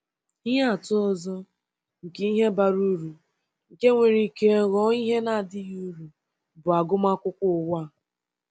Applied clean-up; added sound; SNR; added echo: none; none; none; none.